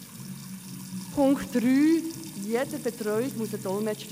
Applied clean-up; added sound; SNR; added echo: none; Trickle, dribble / Water tap, faucet / Music; 12 dB; none.